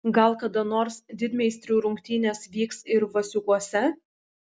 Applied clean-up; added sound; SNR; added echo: none; none; none; none.